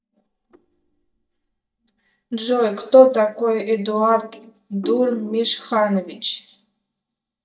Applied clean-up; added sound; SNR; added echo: neural mask model DeepFilterNet 3.